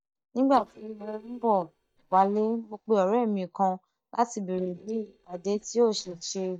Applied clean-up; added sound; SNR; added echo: neural mask model DeepFilterNet 3.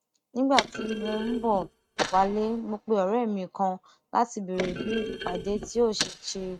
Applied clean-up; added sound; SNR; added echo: neural mask model RNNoise.